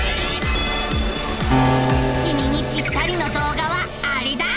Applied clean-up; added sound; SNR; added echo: none; Acoustic guitar; 5 dB; none.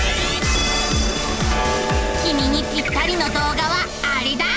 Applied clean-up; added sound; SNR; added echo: none; none; none; none.